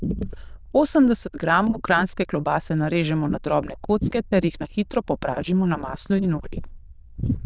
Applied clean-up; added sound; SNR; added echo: neural diffusion model UNIVERSE++.